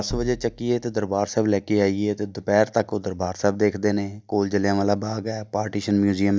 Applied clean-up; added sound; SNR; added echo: neural mask model DeepFilterNet 3.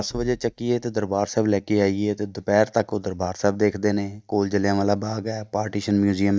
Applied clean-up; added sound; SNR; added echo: neural mask model RNNoise.